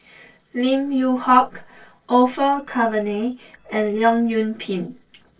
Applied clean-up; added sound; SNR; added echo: neural separator model SepFormer DNS4.